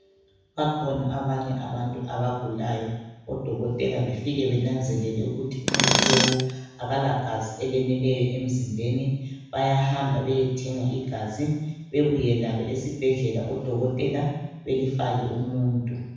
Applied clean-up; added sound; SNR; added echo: none; Tools; -2 dB; reverberation time 1.1 s.